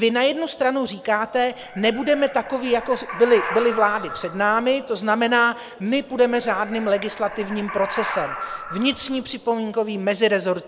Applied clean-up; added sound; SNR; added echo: none; Animal; 12 dB; none.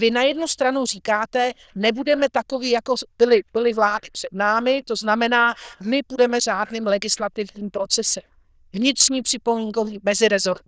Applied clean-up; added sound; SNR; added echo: neural diffusion model UNIVERSE++.